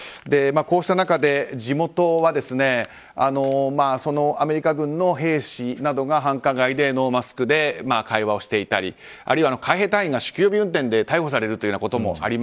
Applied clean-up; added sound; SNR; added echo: none; none; none; none.